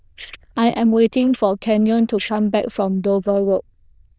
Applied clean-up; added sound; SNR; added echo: neural diffusion model UNIVERSE++.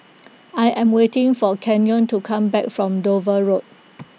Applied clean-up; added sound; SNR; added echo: none; none; none; none.